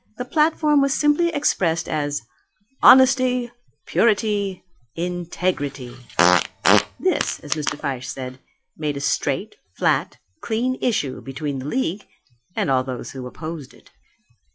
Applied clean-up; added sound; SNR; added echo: classical method log-MMSE.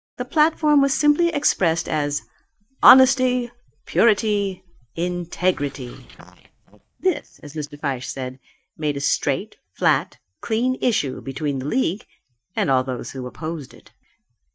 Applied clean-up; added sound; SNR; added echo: neural mask model DeepFilterNet 3.